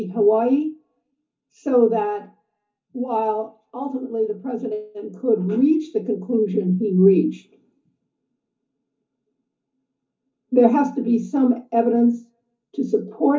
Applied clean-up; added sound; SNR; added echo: none; none; none; reverberation time 0.3 s.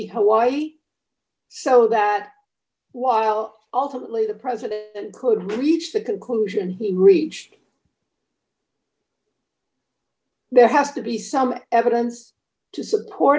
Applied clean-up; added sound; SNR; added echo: none; none; none; none.